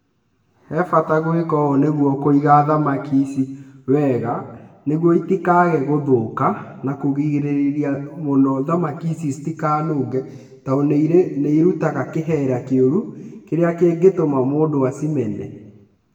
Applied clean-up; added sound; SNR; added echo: none; none; none; reverberation time 1.1 s.